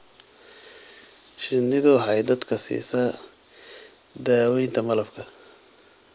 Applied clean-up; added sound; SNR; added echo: none; none; none; none.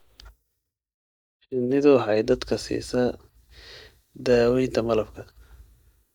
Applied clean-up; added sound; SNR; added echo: neural mask model DeepFilterNet 3.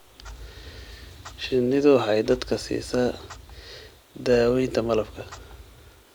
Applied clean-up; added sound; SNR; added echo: none; Clock; 18 dB; none.